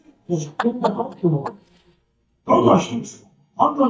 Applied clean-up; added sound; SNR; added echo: neural mask model DeepFilterNet 3.